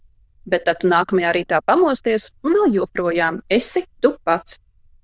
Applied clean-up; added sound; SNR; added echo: neural diffusion model UNIVERSE++.